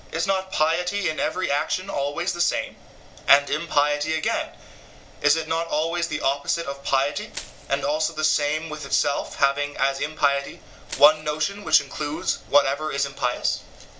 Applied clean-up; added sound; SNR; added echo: none; Crushing; 17 dB; none.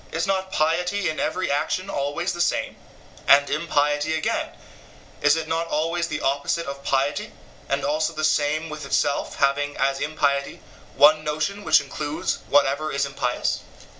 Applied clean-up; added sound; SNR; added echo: none; none; none; none.